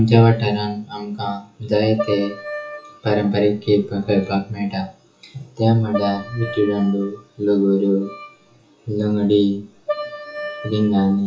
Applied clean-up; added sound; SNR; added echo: classical method WPE with log-MMSE.